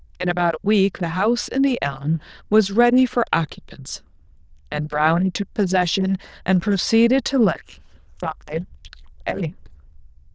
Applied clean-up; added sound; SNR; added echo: neural diffusion model UNIVERSE++.